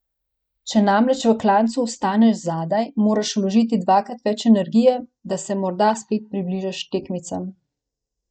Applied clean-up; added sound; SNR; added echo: neural mask model DeepFilterNet 3.